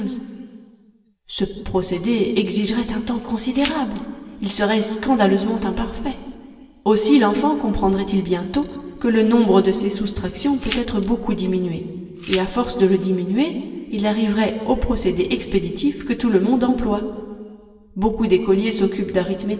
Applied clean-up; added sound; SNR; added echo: none; Glass; 11 dB; reverberation time 1.9 s.